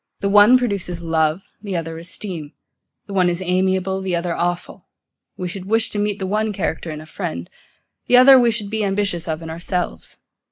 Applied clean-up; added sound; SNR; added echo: neural mask model Resemble Enhance denoiser.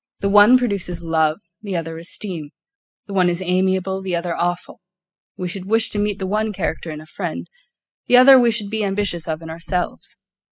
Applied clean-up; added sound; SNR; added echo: classical method spectral subtraction.